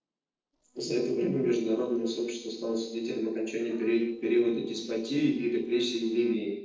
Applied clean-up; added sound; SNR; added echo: neural separator model SepFormer DNS4.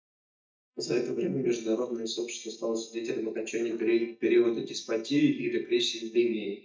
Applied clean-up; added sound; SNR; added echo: neural mask model DeepFilterNet 3.